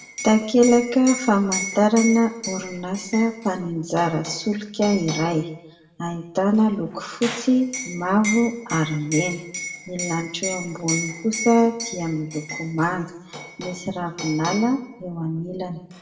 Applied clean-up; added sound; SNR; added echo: none; Liquid; 11 dB; reverberation time 0.7 s.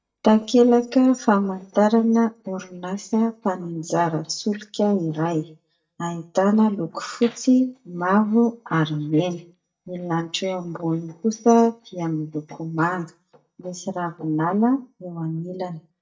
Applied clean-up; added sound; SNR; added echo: neural mask model DeepFilterNet 3.